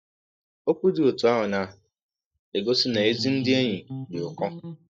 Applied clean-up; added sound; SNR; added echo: neural mask model DeepFilterNet 3.